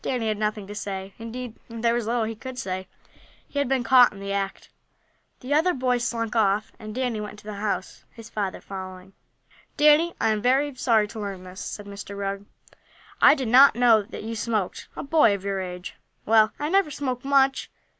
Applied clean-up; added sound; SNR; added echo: none; none; none; none.